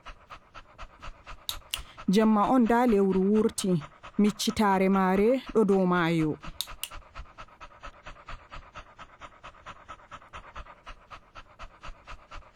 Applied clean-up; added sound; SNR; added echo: none; Dog; 17 dB; none.